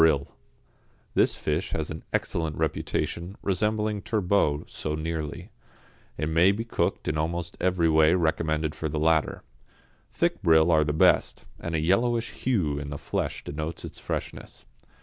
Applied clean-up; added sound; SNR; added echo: none; none; none; none.